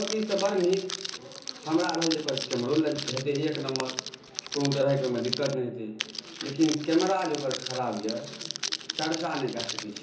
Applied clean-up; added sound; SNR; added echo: none; Crackle; 8 dB; reverberation time 0.7 s.